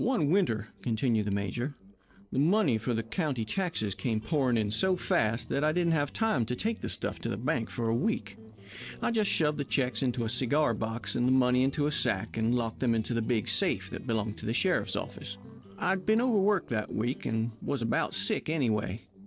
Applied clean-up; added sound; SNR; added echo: neural separator model SepFormer DNS4.